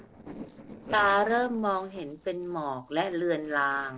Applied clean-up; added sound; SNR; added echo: neural separator model SepFormer DNS4.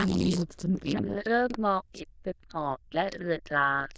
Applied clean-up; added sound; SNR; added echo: neural diffusion model UNIVERSE++.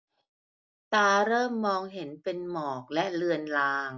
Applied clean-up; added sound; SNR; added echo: none; none; none; none.